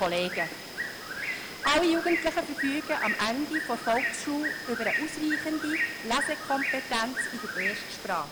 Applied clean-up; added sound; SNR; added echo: none; Bird; 3 dB; none.